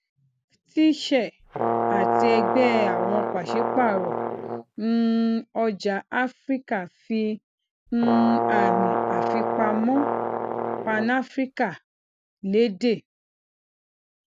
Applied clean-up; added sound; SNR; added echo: none; Brass instrument; -1 dB; none.